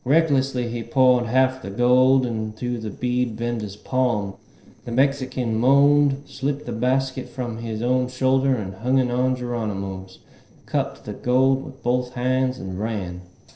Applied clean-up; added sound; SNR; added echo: neural separator model SepFormer DNS4.